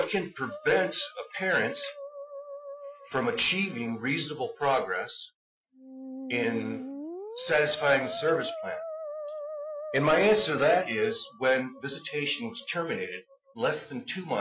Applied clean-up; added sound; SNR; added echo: classical method Wiener filter.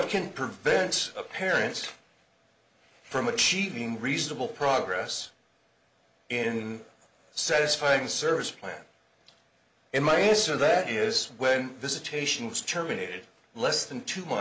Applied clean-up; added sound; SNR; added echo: none; none; none; none.